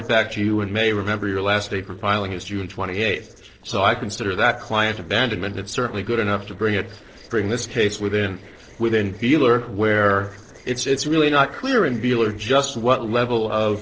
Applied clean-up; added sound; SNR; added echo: neural separator model SepFormer DNS4.